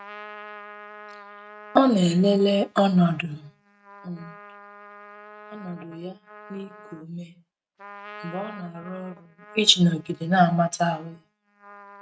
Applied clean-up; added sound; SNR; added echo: neural mask model RNNoise.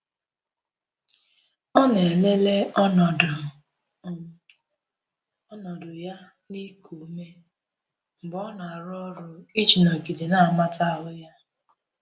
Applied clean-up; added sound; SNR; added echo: none; none; none; none.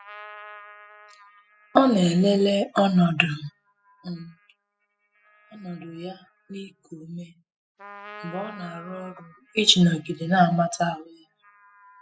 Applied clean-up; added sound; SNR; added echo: classical method spectral subtraction.